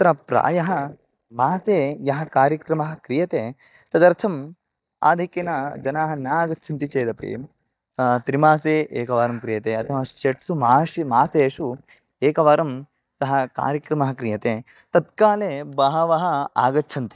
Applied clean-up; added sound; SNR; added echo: neural mask model DeepFilterNet 3.